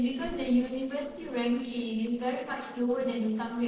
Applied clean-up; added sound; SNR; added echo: neural separator model SepFormer DNS4.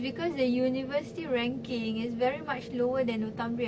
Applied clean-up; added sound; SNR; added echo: none; none; none; none.